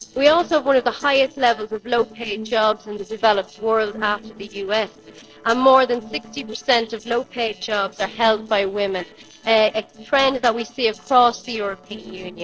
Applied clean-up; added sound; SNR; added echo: neural separator model SepFormer DNS4.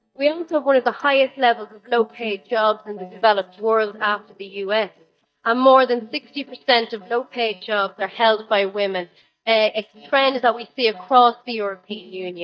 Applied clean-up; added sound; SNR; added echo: neural mask model DeepFilterNet 3.